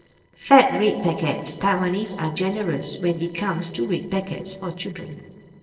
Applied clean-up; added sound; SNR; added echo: neural separator model SepFormer DNS4.